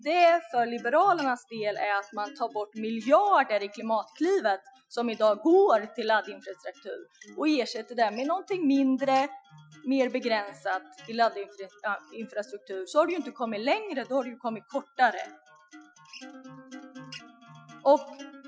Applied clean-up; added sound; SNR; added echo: classical method Wiener filter.